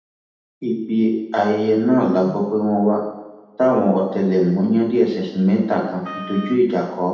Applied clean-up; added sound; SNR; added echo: none; Wind instrument, woodwind instrument; 17 dB; reverberation time 0.9 s.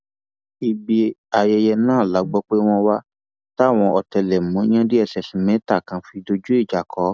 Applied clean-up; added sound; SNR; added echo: none; none; none; none.